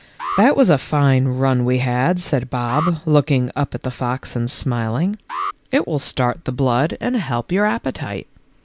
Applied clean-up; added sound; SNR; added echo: none; Alarm; 13 dB; none.